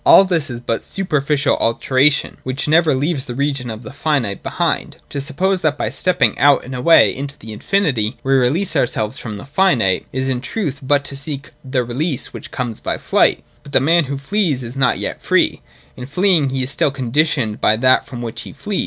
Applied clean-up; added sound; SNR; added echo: none; none; none; none.